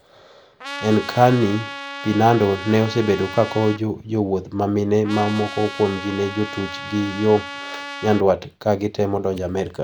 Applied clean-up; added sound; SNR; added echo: none; Trumpet; 12 dB; none.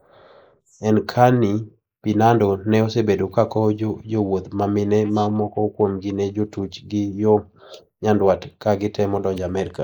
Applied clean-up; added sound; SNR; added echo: neural mask model Resemble Enhance denoiser.